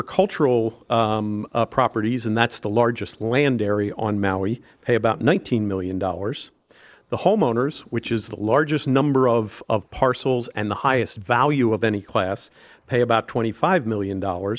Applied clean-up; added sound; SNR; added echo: neural mask model Resemble Enhance denoiser.